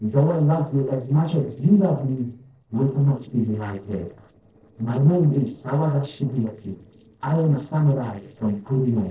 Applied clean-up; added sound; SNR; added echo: neural separator model SepFormer DNS4.